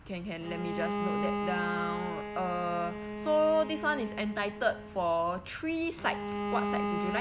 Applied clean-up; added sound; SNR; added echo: none; Bowed string instrument; 4 dB; none.